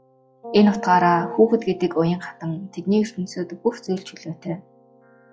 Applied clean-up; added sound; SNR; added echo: classical method log-MMSE.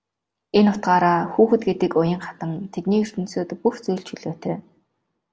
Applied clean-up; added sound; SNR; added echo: none; none; none; none.